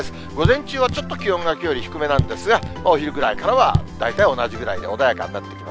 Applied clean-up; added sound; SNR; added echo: none; Raindrop / Drip; 6 dB; none.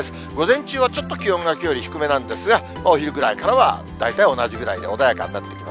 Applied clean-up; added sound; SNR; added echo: none; none; none; none.